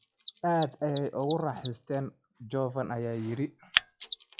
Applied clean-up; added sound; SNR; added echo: classical method log-MMSE.